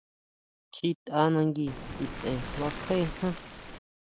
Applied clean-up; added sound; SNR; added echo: none; Waves, surf; 8 dB; none.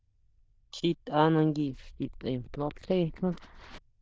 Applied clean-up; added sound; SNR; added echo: neural diffusion model UNIVERSE++.